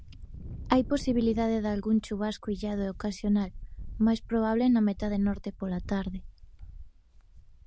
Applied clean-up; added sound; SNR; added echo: none; Wind; 12 dB; none.